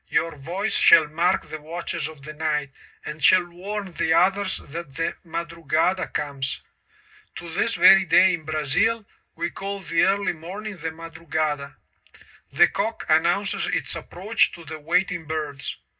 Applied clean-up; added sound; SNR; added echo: none; none; none; reverberation time 0.2 s.